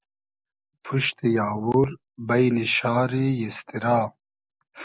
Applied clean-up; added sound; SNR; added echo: none; none; none; none.